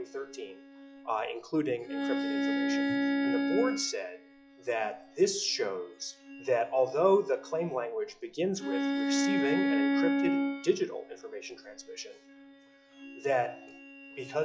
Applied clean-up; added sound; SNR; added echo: classical method log-MMSE.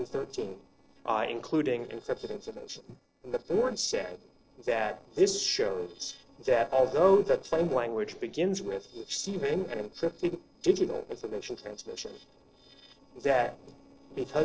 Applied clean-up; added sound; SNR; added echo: neural separator model SepFormer DNS4.